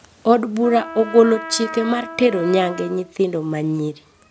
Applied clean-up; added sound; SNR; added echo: none; Trumpet; 15 dB; none.